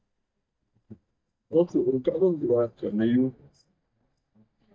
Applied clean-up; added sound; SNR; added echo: neural mask model DeepFilterNet 3.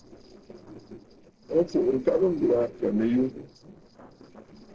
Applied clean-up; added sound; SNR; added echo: neural separator model SepFormer DNS4.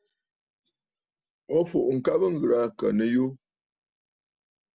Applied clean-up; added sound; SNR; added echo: none; none; none; none.